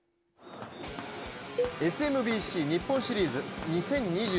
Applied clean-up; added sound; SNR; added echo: none; Cowbell; 8 dB; none.